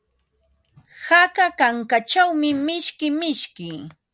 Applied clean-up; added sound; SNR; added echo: none; none; none; none.